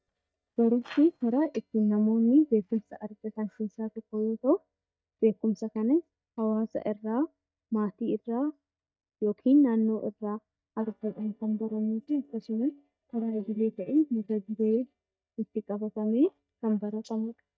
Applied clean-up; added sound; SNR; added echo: neural mask model DeepFilterNet 3.